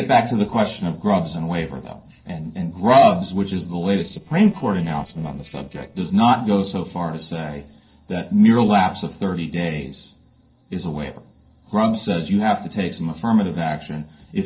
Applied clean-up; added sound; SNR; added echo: neural separator model SepFormer DNS4.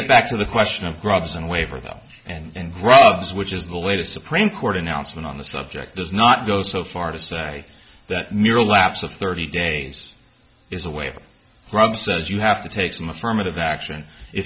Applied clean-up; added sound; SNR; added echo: none; none; none; none.